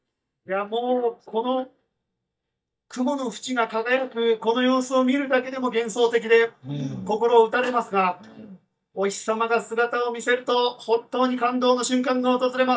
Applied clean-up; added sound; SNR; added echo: neural mask model DeepFilterNet 3.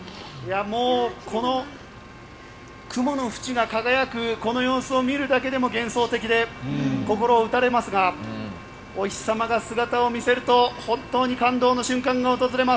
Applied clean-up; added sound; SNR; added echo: none; none; none; none.